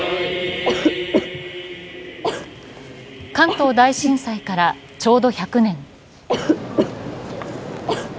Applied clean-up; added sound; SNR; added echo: none; Cough; 5 dB; none.